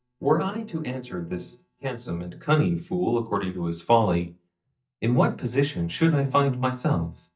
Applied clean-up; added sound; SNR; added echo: neural mask model DeepFilterNet 3.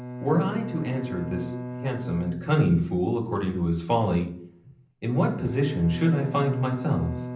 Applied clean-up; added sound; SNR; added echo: none; Bowed string instrument; 11 dB; reverberation time 0.6 s.